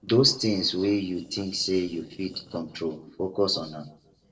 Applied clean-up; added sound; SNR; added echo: neural separator model SepFormer DNS4.